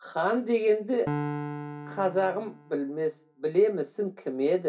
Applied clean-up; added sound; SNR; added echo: none; Piano; 10 dB; reverberation time 0.2 s.